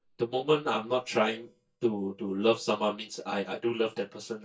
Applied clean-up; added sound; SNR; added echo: neural mask model DeepFilterNet 3.